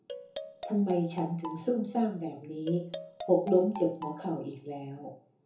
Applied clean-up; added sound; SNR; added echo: none; Marimba, xylophone; 12 dB; reverberation time 0.5 s.